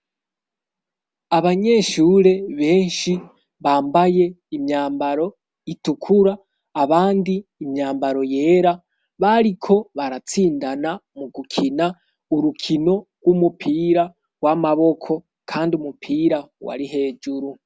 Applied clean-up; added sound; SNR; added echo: none; none; none; none.